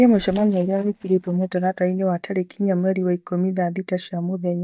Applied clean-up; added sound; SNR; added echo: neural mask model DeepFilterNet 3.